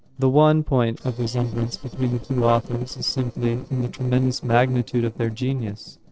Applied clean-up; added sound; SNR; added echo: neural separator model SepFormer DNS4.